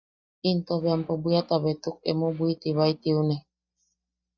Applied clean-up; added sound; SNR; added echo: neural mask model DeepFilterNet 3.